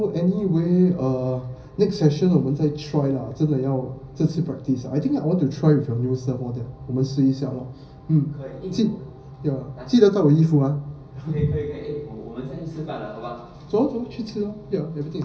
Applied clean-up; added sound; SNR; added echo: none; none; none; reverberation time 0.5 s.